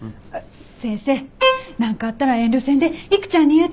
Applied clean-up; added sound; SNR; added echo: none; Bowed string instrument; 4 dB; none.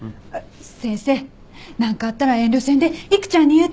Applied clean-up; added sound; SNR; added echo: none; none; none; none.